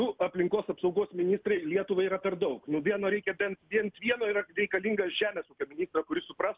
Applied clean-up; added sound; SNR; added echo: none; none; none; none.